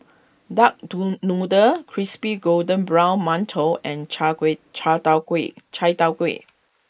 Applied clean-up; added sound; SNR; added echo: neural mask model Resemble Enhance denoiser.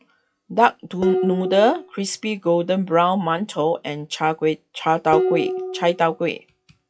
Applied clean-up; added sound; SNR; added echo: classical method log-MMSE.